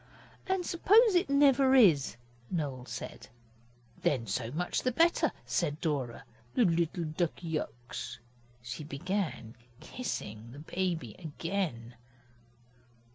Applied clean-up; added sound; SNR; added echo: none; none; none; none.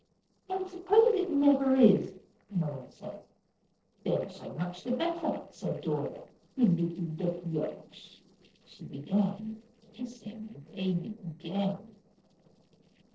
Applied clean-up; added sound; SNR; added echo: neural separator model SepFormer DNS4.